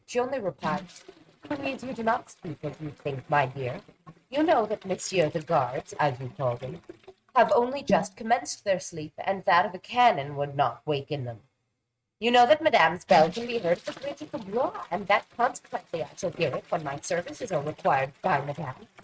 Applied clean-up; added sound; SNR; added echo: neural mask model RNNoise.